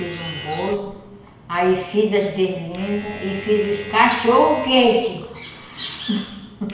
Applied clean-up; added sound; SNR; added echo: none; Domestic sounds, home sounds; 18 dB; reverberation time 1.0 s.